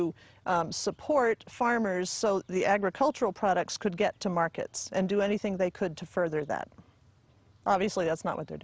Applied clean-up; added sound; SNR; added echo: none; none; none; none.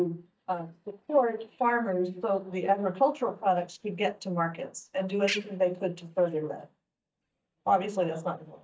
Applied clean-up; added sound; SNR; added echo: neural mask model DeepFilterNet 3.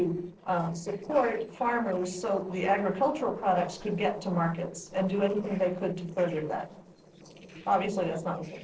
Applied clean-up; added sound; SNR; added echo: neural separator model SepFormer DNS4.